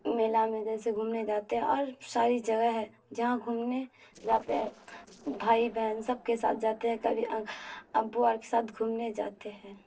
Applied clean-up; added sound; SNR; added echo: neural separator model SepFormer DNS4.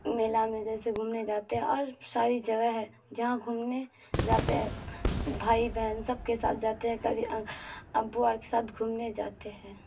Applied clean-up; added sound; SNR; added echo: none; Cheering / Fireworks; 8 dB; reverberation time 0.2 s.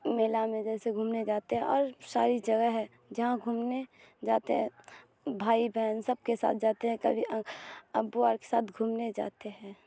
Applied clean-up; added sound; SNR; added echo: none; none; none; none.